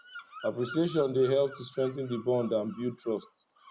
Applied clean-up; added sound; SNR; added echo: none; Bird vocalization, bird call, bird song; 18 dB; none.